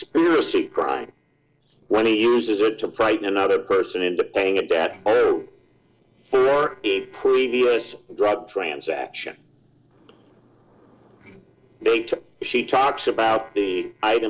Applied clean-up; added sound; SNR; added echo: neural separator model SepFormer DNS4.